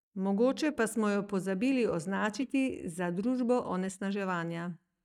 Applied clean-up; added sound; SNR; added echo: neural mask model DeepFilterNet 3.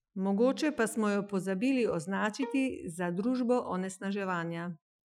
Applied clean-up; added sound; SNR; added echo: classical method Wiener filter.